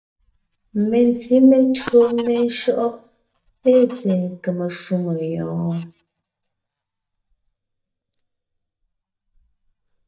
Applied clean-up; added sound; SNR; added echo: neural mask model DeepFilterNet 3.